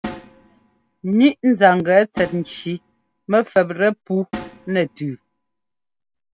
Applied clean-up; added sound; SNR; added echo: none; Snare drum; 18 dB; none.